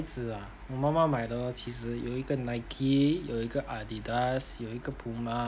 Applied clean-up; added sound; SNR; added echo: none; none; none; none.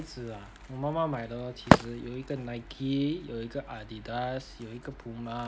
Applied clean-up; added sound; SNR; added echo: none; Wood; -2 dB; none.